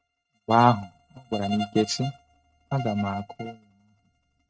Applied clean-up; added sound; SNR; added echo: neural mask model RNNoise.